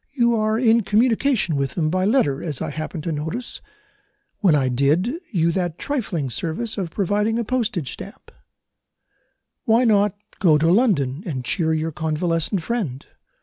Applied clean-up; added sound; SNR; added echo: none; none; none; none.